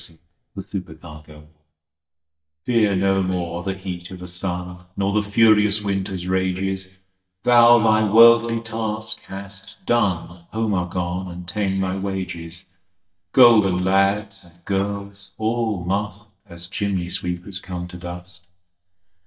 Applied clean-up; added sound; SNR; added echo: neural mask model DeepFilterNet 3.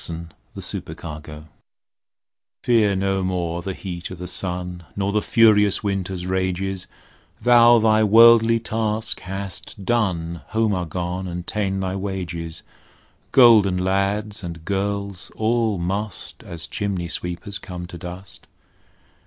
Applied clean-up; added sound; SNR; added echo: none; none; none; none.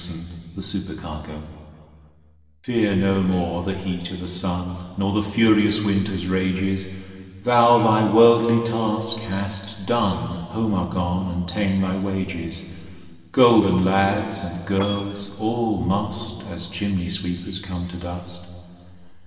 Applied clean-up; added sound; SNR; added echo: neural separator model SepFormer DNS4.